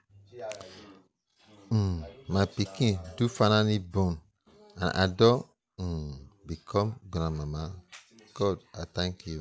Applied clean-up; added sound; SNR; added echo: none; none; none; none.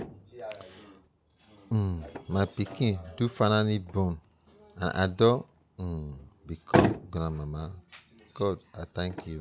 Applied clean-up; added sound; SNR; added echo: none; Motor vehicle (road); 6 dB; none.